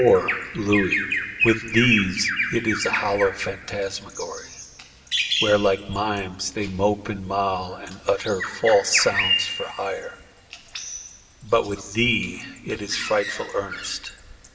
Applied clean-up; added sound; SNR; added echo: none; Bird vocalization, bird call, bird song; 5 dB; reverberation time 2.3 s.